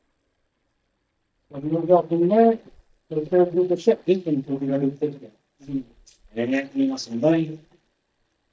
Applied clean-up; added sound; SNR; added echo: neural mask model DeepFilterNet 3.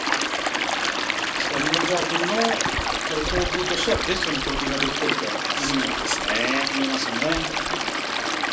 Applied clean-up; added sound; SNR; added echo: none; Stream; -3 dB; reverberation time 0.3 s.